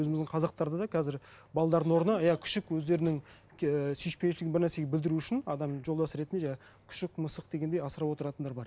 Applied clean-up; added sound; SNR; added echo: none; none; none; none.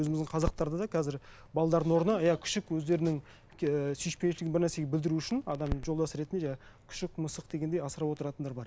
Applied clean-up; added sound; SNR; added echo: none; Crackle; 14 dB; none.